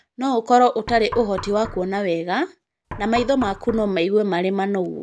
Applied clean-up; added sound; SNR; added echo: none; Knock; 13 dB; none.